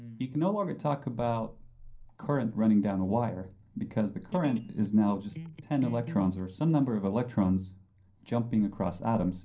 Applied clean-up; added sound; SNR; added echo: none; Electric guitar; 12 dB; reverberation time 0.3 s.